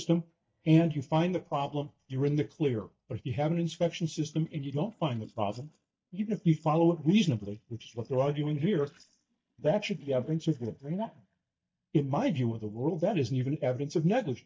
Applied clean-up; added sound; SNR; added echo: neural mask model DeepFilterNet 3.